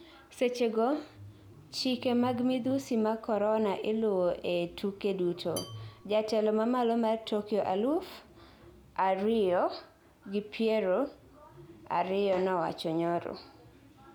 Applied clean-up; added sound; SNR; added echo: none; Dishes, pots, and pans / Glass / Bell; 18 dB; none.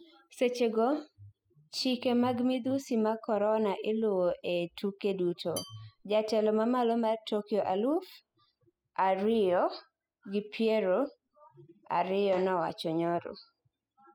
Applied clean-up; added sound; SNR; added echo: classical method spectral subtraction.